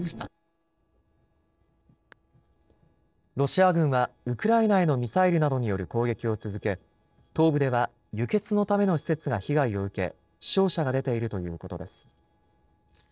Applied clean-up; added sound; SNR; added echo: neural separator model SepFormer DNS4.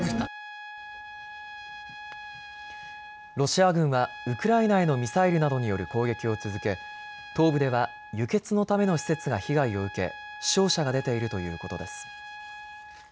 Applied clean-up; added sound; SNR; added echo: none; Trumpet; 14 dB; none.